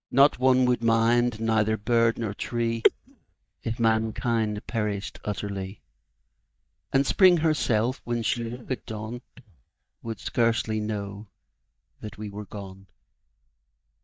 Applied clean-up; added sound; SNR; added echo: neural mask model DeepFilterNet 3.